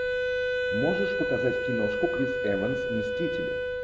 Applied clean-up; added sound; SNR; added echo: none; Wind instrument, woodwind instrument; -3 dB; none.